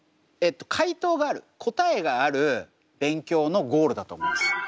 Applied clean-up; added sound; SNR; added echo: none; none; none; none.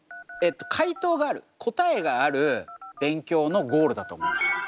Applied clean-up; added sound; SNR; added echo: none; Telephone; 17 dB; none.